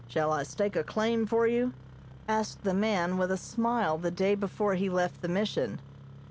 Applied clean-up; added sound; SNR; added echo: none; Engine starting; 19 dB; none.